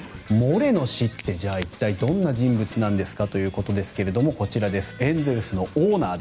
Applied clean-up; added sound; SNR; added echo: none; none; none; none.